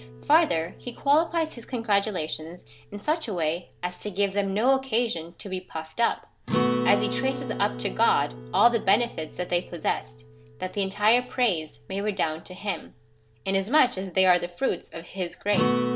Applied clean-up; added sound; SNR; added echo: none; Acoustic guitar; 8 dB; none.